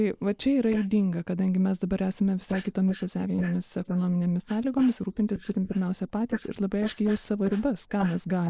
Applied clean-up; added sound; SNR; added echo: neural mask model Resemble Enhance denoiser.